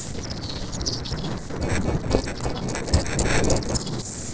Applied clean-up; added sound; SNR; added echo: neural separator model SepFormer DNS4.